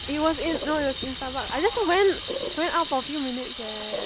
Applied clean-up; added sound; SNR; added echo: none; Sink (filling or washing) / Water tap, faucet + Chirp, tweet; 3 dB; none.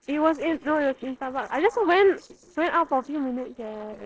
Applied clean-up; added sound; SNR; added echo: neural separator model SepFormer DNS4.